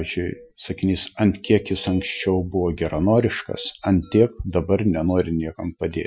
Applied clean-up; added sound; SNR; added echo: classical method Wiener filter.